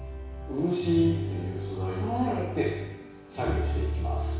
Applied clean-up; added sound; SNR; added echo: none; none; none; reverberation time 1.1 s.